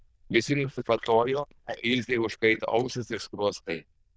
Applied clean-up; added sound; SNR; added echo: neural diffusion model UNIVERSE++.